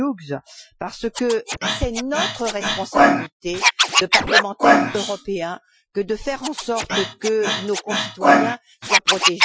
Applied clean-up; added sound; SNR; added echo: classical method Wiener filter.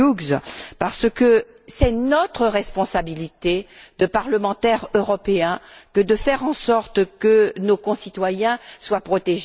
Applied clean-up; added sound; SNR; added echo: none; none; none; none.